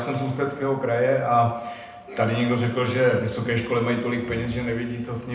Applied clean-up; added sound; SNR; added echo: none; none; none; reverberation time 0.7 s.